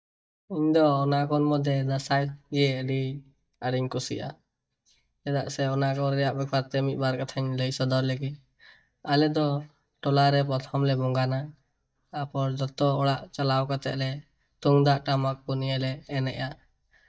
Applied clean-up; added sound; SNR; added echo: neural mask model DeepFilterNet 3.